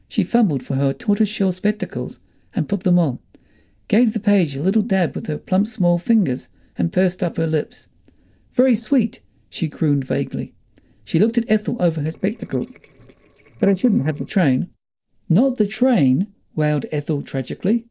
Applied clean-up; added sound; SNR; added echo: neural separator model SepFormer DNS4.